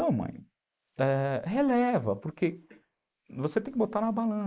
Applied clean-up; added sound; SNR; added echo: neural mask model Resemble Enhance denoiser.